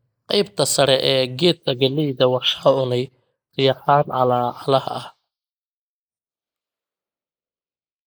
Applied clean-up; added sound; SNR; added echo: neural mask model Resemble Enhance denoiser.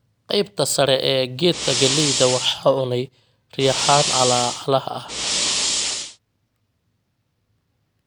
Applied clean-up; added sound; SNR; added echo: none; Fire; 1 dB; none.